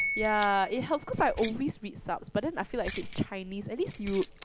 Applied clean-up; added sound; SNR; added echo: none; Piano + Keys jangling; 5 dB; none.